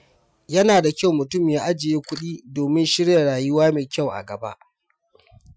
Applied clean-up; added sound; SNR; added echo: classical method Wiener filter.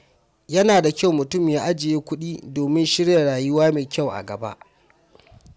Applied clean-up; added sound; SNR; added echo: none; none; none; none.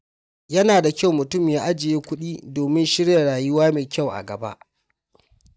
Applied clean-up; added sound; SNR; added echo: neural mask model DeepFilterNet 3.